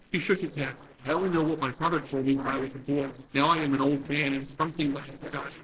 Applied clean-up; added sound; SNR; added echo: neural separator model SepFormer DNS4.